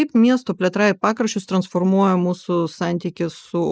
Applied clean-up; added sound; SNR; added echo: neural mask model Resemble Enhance denoiser.